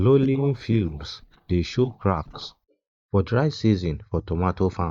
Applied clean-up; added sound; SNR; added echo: neural mask model DeepFilterNet 3.